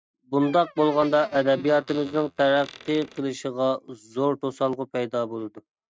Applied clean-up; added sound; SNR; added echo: neural mask model RNNoise.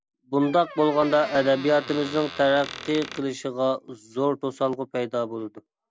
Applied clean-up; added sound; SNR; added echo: none; Squeak; 14 dB; none.